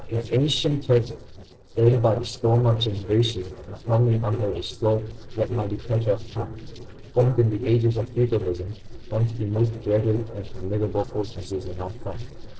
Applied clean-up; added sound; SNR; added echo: neural separator model SepFormer DNS4.